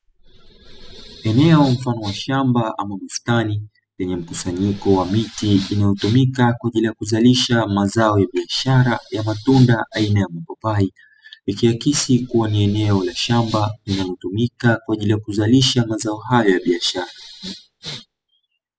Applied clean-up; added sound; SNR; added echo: classical method spectral subtraction.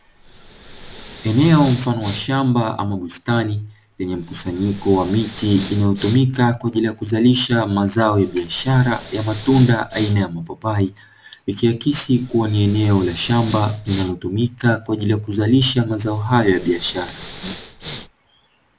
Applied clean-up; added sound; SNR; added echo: none; Respiratory sounds; 17 dB; none.